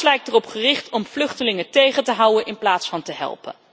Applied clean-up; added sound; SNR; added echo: none; none; none; none.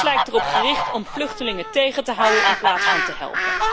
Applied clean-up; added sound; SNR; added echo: none; Fowl; -2 dB; none.